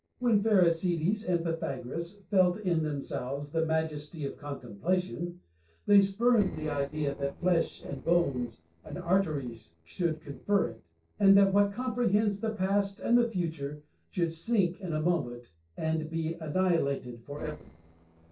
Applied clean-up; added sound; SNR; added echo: neural separator model SepFormer DNS4.